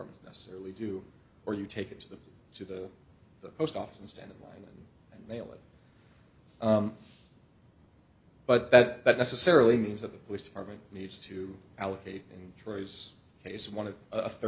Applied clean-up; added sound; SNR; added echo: none; none; none; none.